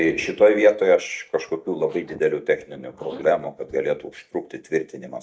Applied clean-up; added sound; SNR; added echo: neural mask model DeepFilterNet 3.